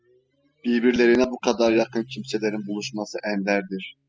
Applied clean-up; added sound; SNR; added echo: classical method spectral subtraction.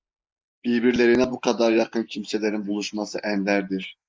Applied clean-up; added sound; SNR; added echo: neural mask model Resemble Enhance denoiser.